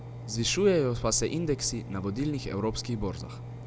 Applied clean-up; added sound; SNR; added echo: none; Engine; 11 dB; none.